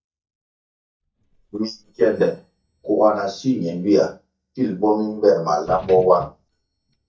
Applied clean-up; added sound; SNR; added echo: neural mask model DeepFilterNet 3.